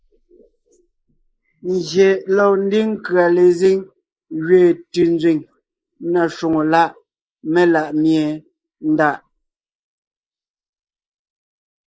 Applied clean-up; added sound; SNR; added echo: neural mask model Resemble Enhance denoiser.